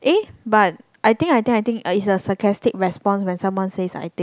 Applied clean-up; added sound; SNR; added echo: none; none; none; none.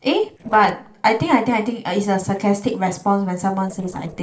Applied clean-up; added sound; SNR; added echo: neural separator model SepFormer DNS4.